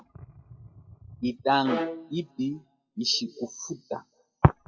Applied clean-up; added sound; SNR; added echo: classical method WPE with log-MMSE.